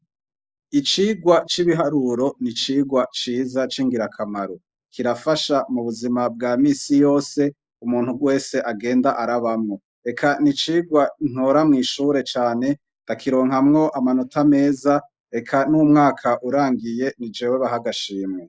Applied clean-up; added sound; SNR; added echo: neural mask model Resemble Enhance denoiser.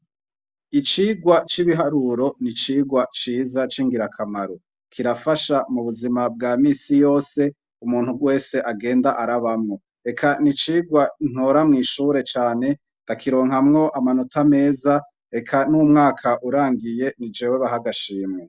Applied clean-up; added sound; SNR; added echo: none; none; none; none.